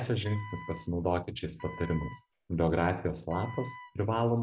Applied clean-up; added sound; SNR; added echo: none; Wind instrument, woodwind instrument; 17 dB; none.